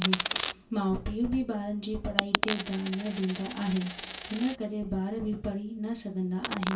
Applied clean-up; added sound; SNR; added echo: none; Coin (dropping); 5 dB; reverberation time 0.2 s.